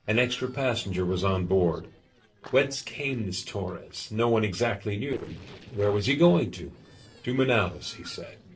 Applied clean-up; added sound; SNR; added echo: neural separator model SepFormer DNS4.